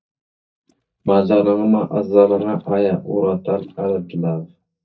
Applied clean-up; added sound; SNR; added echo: neural mask model DeepFilterNet 3.